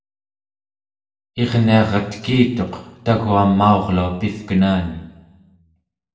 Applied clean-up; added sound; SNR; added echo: none; none; none; reverberation time 0.7 s.